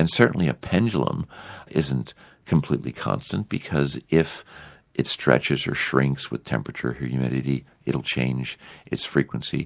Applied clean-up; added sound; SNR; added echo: none; none; none; none.